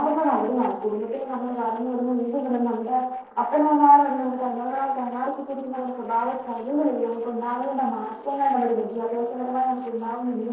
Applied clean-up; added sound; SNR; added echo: neural separator model SepFormer DNS4.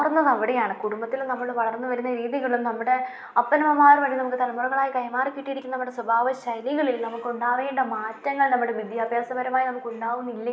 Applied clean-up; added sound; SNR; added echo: none; none; none; none.